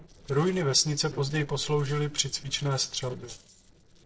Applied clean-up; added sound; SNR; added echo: neural separator model SepFormer DNS4.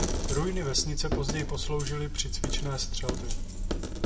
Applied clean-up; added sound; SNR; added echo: none; Coin (dropping); -3 dB; none.